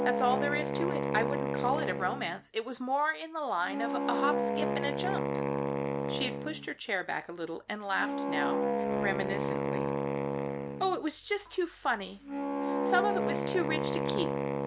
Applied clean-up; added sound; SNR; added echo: none; Wind instrument, woodwind instrument; -2 dB; none.